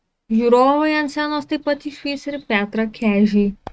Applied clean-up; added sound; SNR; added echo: neural mask model RNNoise.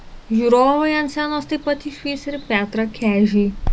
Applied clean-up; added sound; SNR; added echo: none; Water; 11 dB; none.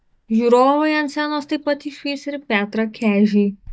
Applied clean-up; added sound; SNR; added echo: neural mask model DeepFilterNet 3.